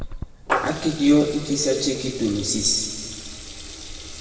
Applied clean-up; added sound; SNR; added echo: none; Water tap, faucet / Liquid; 8 dB; reverberation time 2.0 s.